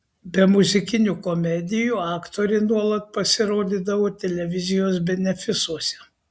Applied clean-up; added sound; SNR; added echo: none; none; none; none.